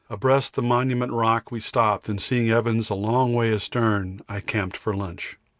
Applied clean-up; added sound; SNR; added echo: none; none; none; none.